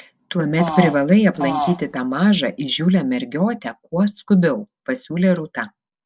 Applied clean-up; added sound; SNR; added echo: none; Fart; 6 dB; none.